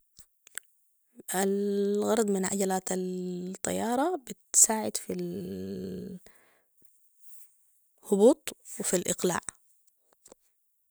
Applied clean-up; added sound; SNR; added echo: none; none; none; none.